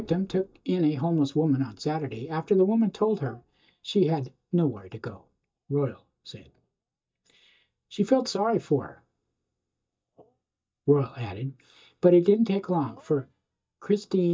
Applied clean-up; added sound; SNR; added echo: neural mask model DeepFilterNet 3.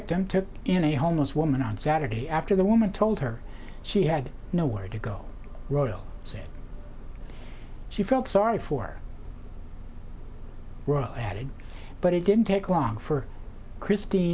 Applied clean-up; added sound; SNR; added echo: none; none; none; none.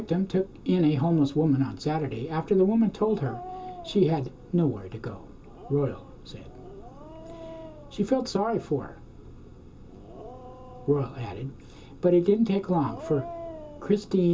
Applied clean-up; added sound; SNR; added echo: none; Dog; 19 dB; reverberation time 0.2 s.